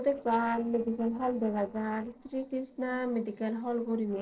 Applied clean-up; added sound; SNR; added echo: neural separator model SepFormer DNS4.